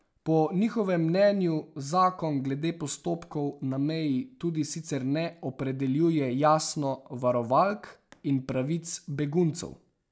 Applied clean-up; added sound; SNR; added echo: none; none; none; none.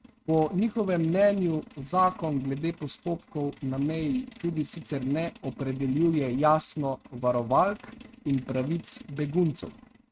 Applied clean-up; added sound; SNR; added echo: neural mask model RNNoise.